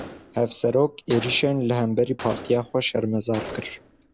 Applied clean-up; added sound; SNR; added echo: none; Gunshot, gunfire; 15 dB; none.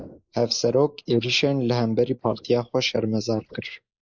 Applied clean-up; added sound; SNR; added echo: neural mask model Resemble Enhance denoiser.